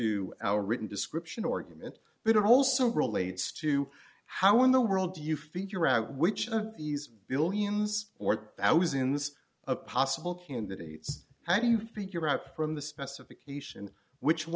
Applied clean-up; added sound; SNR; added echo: none; none; none; none.